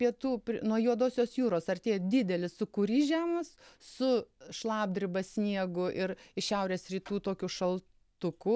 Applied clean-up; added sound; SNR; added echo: none; none; none; none.